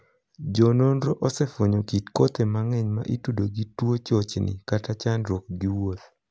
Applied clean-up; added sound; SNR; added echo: none; none; none; none.